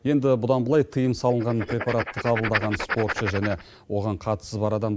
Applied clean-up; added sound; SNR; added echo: neural mask model Resemble Enhance denoiser.